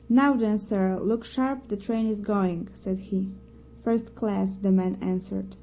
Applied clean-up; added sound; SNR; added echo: none; none; none; none.